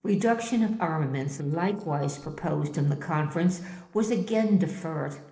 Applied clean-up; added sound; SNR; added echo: neural separator model SepFormer DNS4.